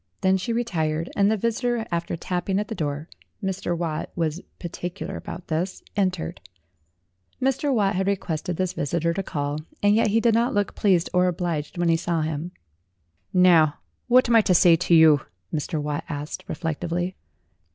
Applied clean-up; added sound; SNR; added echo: none; none; none; none.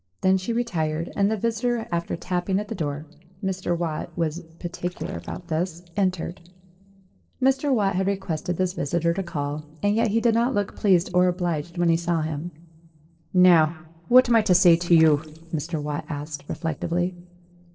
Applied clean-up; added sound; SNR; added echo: neural separator model SepFormer DNS4.